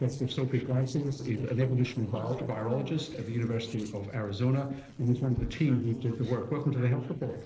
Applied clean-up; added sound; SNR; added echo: neural separator model SepFormer DNS4.